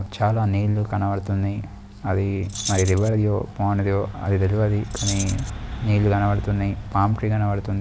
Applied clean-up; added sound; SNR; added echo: none; Keys jangling; 9 dB; none.